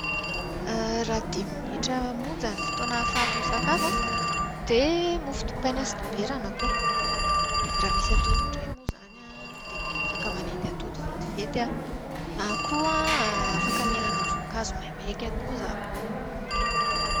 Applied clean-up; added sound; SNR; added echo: none; Telephone; -4 dB; none.